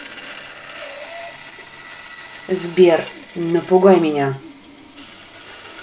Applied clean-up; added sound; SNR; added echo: none; Sawing; 16 dB; none.